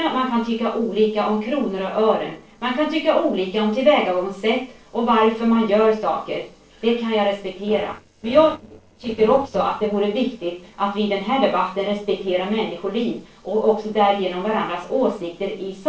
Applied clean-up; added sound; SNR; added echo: neural separator model SepFormer DNS4.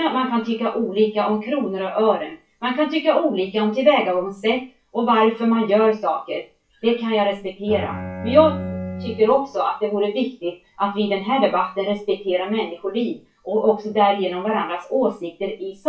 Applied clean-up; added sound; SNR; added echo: classical method WPE with log-MMSE.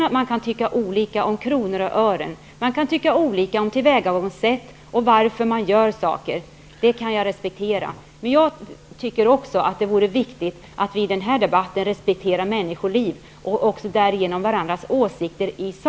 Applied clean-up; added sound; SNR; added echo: none; none; none; none.